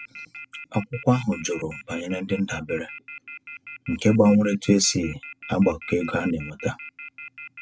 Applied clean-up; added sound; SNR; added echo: none; Telephone; 16 dB; none.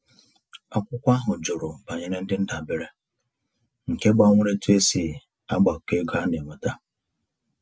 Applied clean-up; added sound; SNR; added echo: none; none; none; none.